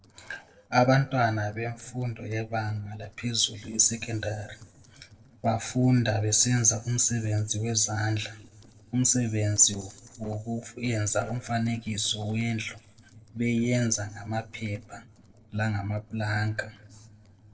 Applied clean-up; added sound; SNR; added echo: neural separator model SepFormer DNS4.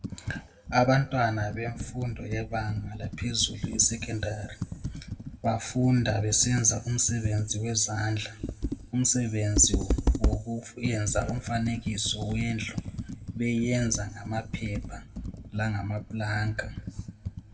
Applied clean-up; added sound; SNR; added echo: none; Computer keyboard; 6 dB; reverberation time 1.5 s.